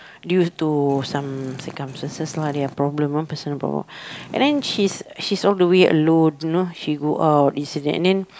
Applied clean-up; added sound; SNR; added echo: none; Purr; 18 dB; none.